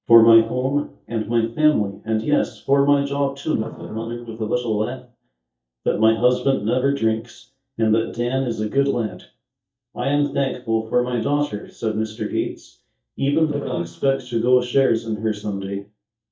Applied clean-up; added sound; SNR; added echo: neural mask model DeepFilterNet 3.